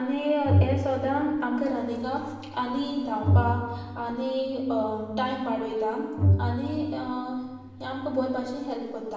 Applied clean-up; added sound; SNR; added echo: none; Bowed string instrument; 1 dB; reverberation time 1.1 s.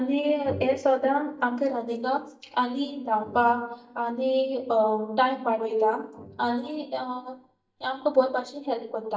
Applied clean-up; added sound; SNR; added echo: neural mask model DeepFilterNet 3.